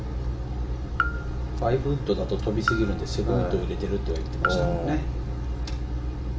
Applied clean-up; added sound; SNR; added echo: none; Raindrop / Drip; 8 dB; reverberation time 0.3 s.